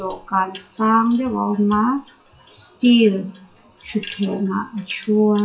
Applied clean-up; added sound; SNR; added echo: classical method WPE with log-MMSE.